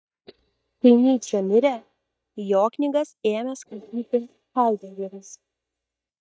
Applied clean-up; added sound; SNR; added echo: neural mask model DeepFilterNet 3.